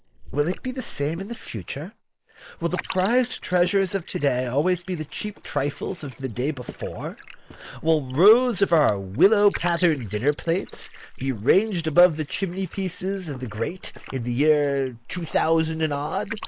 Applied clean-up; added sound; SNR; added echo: neural mask model Resemble Enhance denoiser.